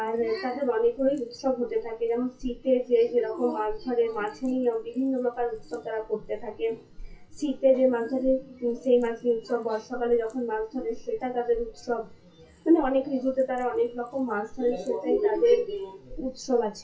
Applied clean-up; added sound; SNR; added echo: classical method WPE with log-MMSE.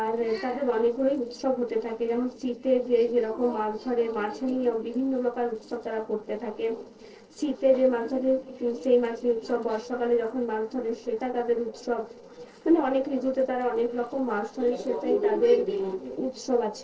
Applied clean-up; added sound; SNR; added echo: neural separator model SepFormer DNS4.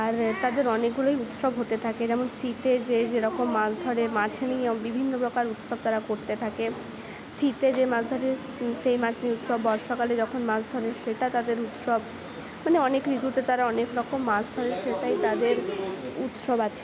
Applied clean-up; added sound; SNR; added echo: none; none; none; none.